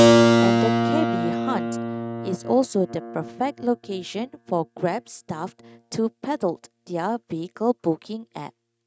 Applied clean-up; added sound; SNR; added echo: neural mask model RNNoise.